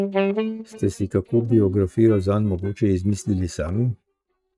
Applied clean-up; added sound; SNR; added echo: neural mask model DeepFilterNet 3.